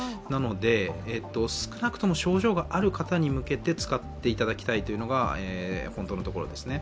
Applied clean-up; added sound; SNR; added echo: none; none; none; none.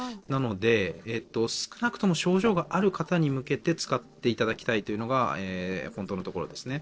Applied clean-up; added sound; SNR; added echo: neural separator model SepFormer DNS4.